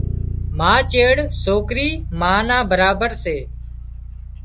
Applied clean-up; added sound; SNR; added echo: none; Bass guitar; 6 dB; none.